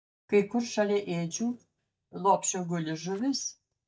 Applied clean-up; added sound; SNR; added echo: neural mask model DeepFilterNet 3.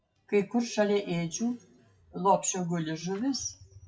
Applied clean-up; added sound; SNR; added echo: classical method WPE with log-MMSE.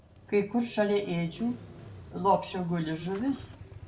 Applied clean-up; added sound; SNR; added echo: none; Engine starting / Motorcycle; 18 dB; reverberation time 1.2 s.